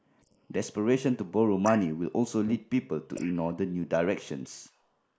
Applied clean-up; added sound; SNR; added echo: neural mask model Resemble Enhance denoiser.